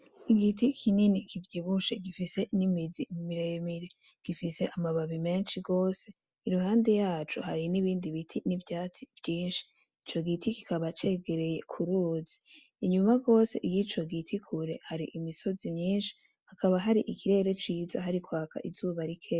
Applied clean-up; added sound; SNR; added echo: none; none; none; none.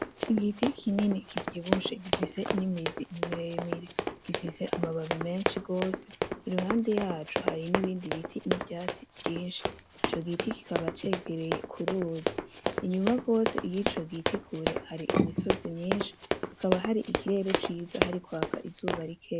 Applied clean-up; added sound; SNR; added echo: none; Run; 0 dB; none.